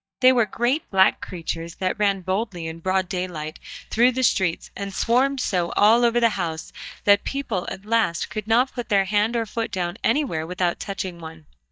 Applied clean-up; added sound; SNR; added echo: neural mask model DeepFilterNet 3.